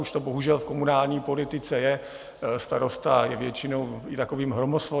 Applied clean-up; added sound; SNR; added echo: none; none; none; none.